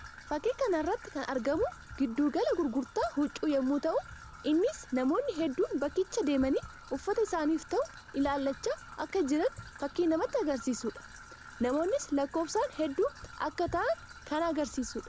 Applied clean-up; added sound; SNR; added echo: none; Trickle, dribble / Traffic noise, roadway noise; 17 dB; none.